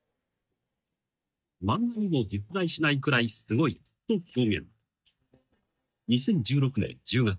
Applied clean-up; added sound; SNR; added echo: neural mask model DeepFilterNet 3.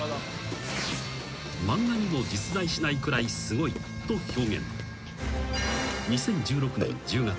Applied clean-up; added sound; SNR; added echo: none; Burping, eructation; 15 dB; none.